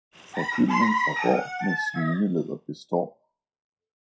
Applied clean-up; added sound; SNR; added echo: classical method WPE with log-MMSE.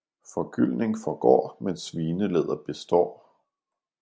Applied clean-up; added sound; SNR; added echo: none; none; none; none.